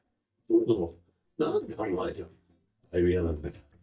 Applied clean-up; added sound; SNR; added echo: neural mask model DeepFilterNet 3.